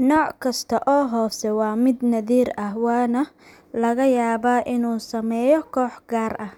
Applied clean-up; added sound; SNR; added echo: none; none; none; none.